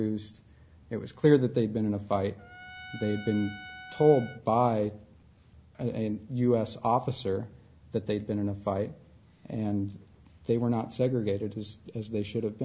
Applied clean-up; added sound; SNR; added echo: none; Trumpet; 18 dB; none.